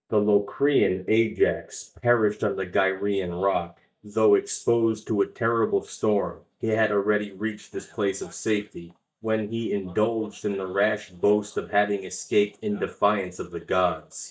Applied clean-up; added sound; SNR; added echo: neural mask model DeepFilterNet 3.